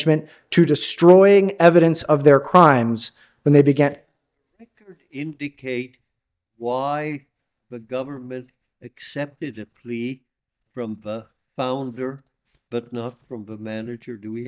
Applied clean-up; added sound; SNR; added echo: neural mask model DeepFilterNet 3.